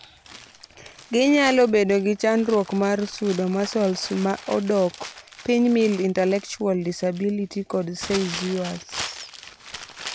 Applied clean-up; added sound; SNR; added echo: none; Crumpling, crinkling; 16 dB; none.